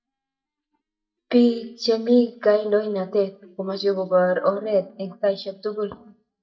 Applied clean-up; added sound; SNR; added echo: neural mask model DeepFilterNet 3.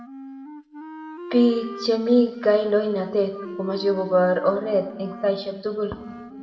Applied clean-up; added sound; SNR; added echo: none; Wind instrument, woodwind instrument; 15 dB; reverberation time 1.6 s.